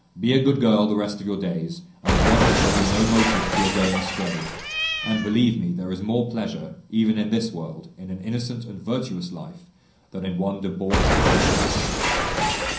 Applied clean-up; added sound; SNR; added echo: none; Cat; 1 dB; reverberation time 0.6 s.